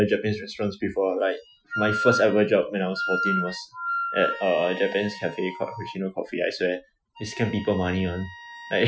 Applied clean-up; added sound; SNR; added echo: classical method Wiener filter.